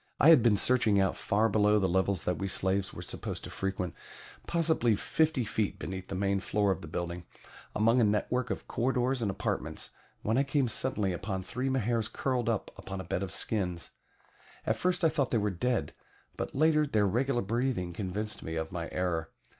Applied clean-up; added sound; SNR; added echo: none; none; none; none.